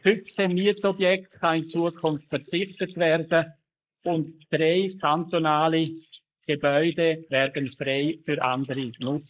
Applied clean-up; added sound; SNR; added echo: neural mask model Resemble Enhance denoiser.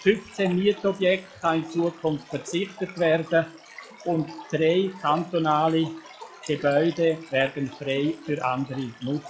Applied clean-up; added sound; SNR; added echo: classical method log-MMSE.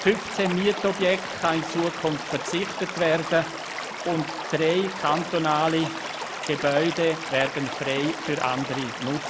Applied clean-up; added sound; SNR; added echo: none; Stream / Liquid; 7 dB; none.